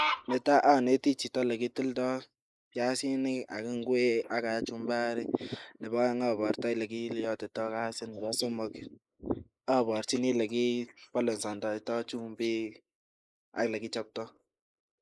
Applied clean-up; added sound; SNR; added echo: neural mask model Resemble Enhance denoiser.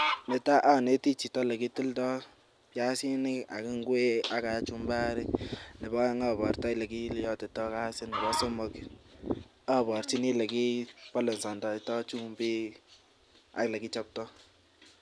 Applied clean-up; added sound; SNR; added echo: none; none; none; none.